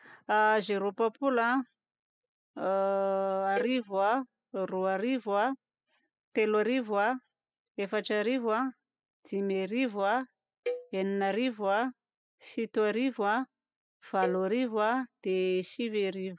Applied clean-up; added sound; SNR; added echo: classical method spectral subtraction.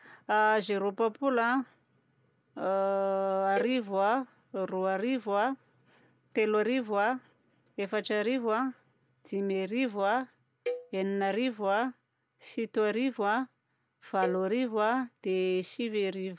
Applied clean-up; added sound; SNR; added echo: none; Cowbell; 12 dB; none.